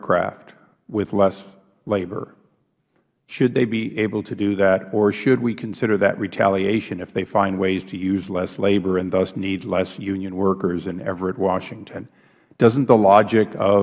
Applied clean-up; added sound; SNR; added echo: none; none; none; none.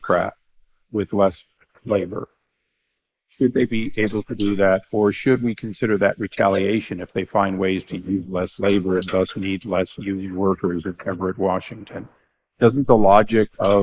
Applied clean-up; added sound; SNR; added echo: neural mask model Resemble Enhance denoiser.